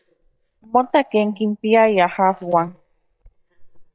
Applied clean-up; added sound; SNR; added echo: neural mask model DeepFilterNet 3.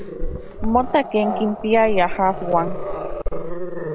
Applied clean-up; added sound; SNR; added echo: none; Growling; 3 dB; none.